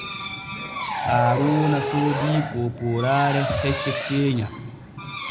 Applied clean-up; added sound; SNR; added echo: none; Drill; 3 dB; none.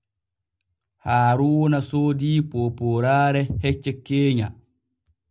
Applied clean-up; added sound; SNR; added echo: none; none; none; none.